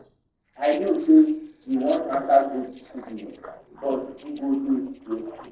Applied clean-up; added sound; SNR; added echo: neural separator model SepFormer DNS4.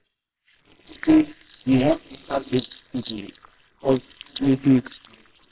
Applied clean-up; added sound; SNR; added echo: neural separator model SepFormer WHAMR!.